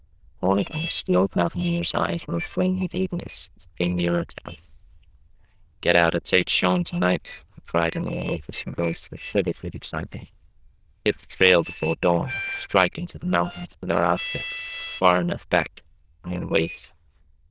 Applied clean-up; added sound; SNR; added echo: neural diffusion model UNIVERSE++.